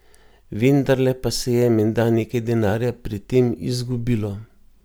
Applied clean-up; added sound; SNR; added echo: none; none; none; none.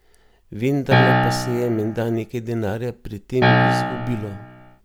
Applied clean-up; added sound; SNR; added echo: none; Piano; -5 dB; none.